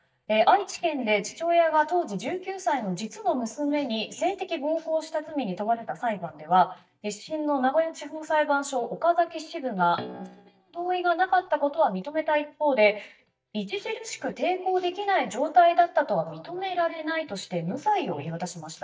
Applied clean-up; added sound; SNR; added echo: neural mask model DeepFilterNet 3.